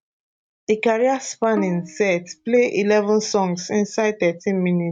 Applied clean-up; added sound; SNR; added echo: neural mask model RNNoise.